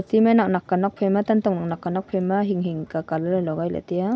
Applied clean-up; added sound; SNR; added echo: none; none; none; none.